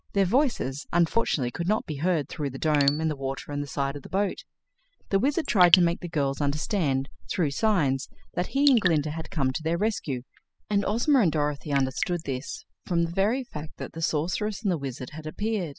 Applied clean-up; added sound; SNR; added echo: classical method spectral subtraction.